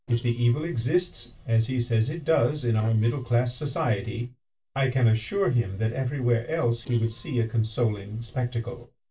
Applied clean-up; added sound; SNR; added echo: neural separator model SepFormer DNS4.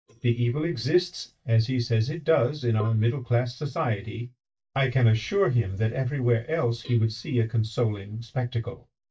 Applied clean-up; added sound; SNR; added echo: neural mask model DeepFilterNet 3.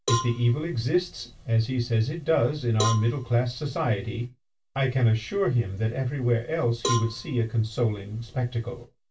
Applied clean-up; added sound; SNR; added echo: none; Cowbell; 10 dB; reverberation time 0.2 s.